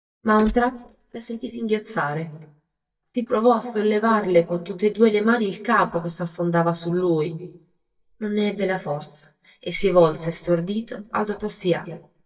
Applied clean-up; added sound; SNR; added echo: neural mask model DeepFilterNet 3.